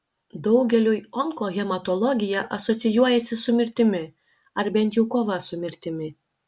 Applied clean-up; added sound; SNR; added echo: none; none; none; none.